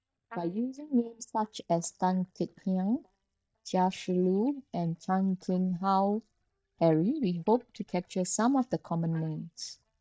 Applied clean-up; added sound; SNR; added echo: neural mask model DeepFilterNet 3.